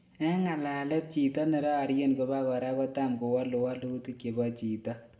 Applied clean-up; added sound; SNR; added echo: none; none; none; reverberation time 0.8 s.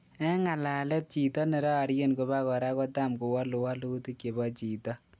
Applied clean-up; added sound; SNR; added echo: none; none; none; none.